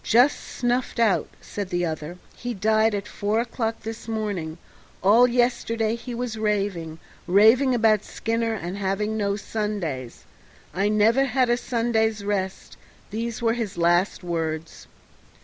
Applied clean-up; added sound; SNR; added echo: none; none; none; none.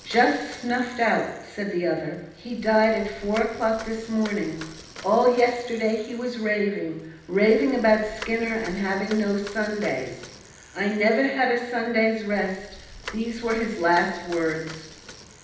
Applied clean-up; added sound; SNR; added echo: none; Bicycle; 19 dB; reverberation time 0.9 s.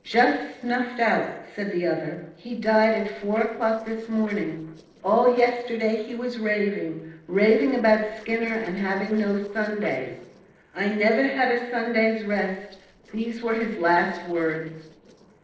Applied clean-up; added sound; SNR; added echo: neural separator model SepFormer DNS4.